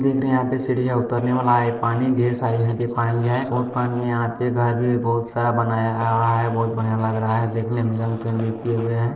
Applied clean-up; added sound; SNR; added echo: neural separator model SepFormer DNS4.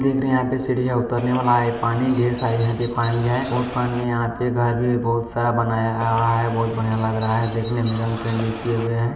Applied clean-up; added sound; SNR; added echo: none; Bird; 15 dB; reverberation time 0.9 s.